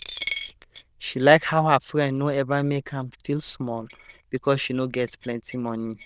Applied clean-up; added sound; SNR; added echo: neural diffusion model UNIVERSE++.